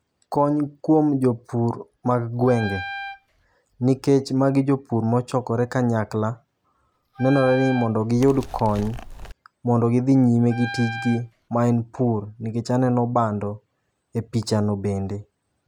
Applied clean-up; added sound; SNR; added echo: none; Wind instrument, woodwind instrument + Animal; 12 dB; none.